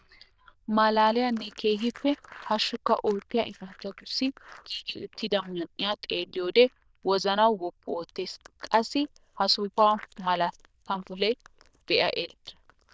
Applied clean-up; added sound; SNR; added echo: neural diffusion model UNIVERSE++.